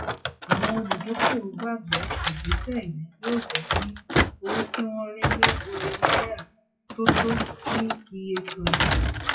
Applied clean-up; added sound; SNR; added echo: classical method WPE with log-MMSE.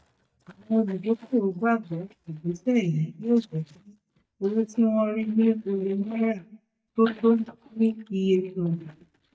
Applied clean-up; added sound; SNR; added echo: neural mask model DeepFilterNet 3.